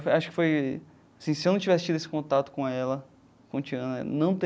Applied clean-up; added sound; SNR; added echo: none; none; none; none.